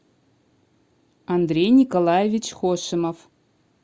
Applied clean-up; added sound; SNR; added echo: none; none; none; none.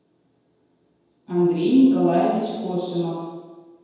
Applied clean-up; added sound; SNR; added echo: none; none; none; reverberation time 1.2 s.